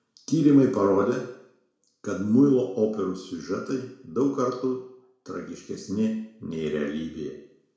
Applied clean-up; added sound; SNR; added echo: none; none; none; reverberation time 0.6 s.